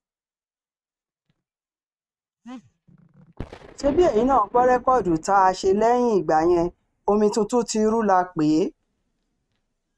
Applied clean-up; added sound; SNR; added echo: neural mask model RNNoise.